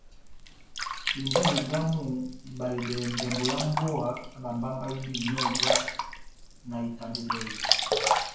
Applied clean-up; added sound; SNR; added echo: none; Sink (filling or washing); -2 dB; reverberation time 0.9 s.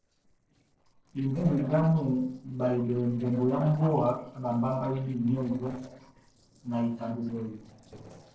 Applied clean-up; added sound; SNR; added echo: neural separator model SepFormer DNS4.